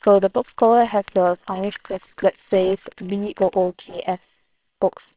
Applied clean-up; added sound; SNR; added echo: neural separator model SepFormer WHAMR!.